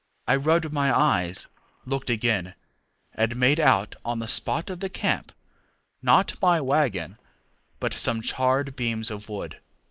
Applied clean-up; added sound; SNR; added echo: neural mask model Resemble Enhance denoiser.